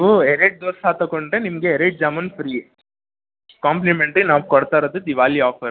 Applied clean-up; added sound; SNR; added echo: none; none; none; none.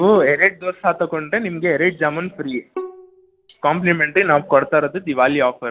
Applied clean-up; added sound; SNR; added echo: none; Bowed string instrument; 19 dB; none.